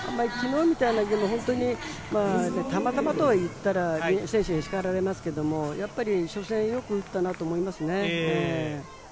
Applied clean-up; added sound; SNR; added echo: none; none; none; none.